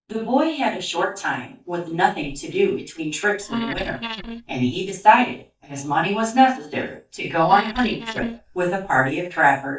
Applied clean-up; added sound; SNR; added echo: neural mask model DeepFilterNet 3.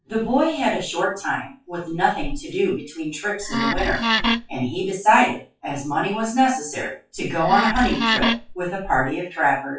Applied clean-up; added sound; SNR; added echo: classical method WPE with log-MMSE.